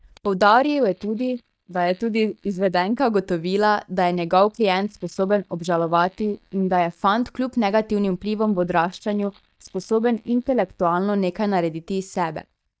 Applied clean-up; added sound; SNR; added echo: neural mask model DeepFilterNet 3.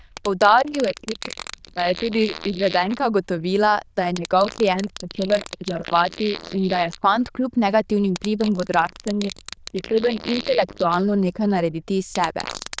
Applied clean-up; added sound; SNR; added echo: neural diffusion model UNIVERSE++.